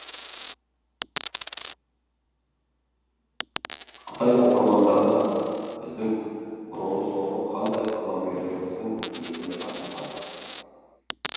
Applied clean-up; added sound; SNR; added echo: none; Coin (dropping); 11 dB; reverberation time 2.1 s.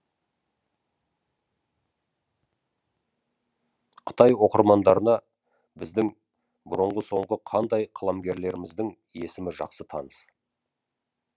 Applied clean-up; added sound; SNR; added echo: none; none; none; none.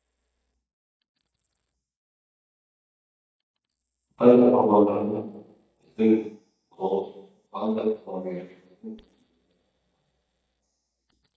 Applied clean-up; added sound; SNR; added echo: neural mask model DeepFilterNet 3.